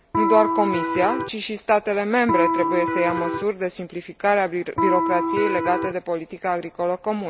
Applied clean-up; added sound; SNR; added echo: none; Electric guitar; -1 dB; none.